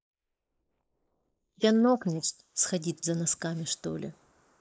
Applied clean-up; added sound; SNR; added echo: neural mask model Resemble Enhance denoiser.